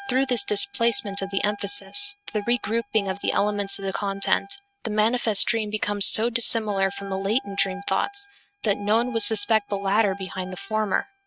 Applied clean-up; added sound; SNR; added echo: neural mask model RNNoise.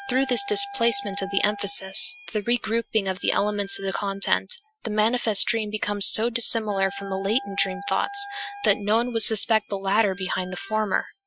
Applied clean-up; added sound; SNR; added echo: classical method Wiener filter.